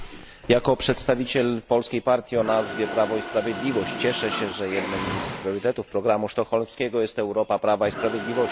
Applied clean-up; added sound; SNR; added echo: none; Mechanisms; 10 dB; none.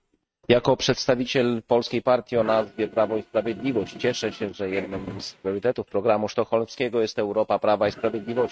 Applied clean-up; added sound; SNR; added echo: neural mask model RNNoise.